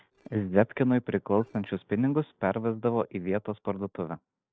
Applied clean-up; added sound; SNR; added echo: neural separator model SepFormer DNS4.